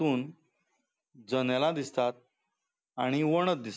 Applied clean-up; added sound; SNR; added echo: none; none; none; none.